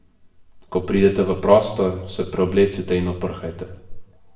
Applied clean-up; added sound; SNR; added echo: none; Cricket / Frog; 16 dB; reverberation time 0.8 s.